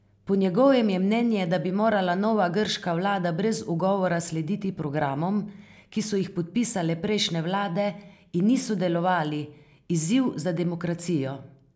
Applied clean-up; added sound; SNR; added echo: none; none; none; none.